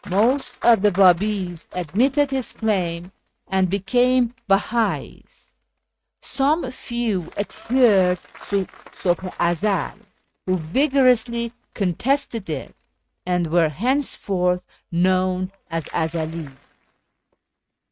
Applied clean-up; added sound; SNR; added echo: neural mask model RNNoise.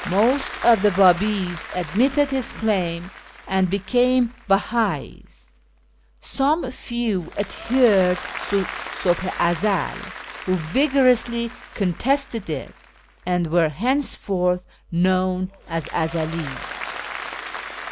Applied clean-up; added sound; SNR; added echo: none; Applause; 14 dB; none.